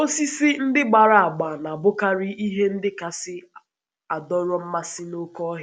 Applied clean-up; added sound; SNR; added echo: none; none; none; none.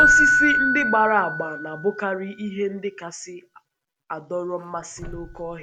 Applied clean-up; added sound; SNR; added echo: none; Keyboard (musical); -3 dB; none.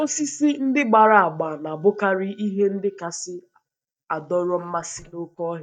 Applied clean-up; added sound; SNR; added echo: neural mask model DeepFilterNet 3.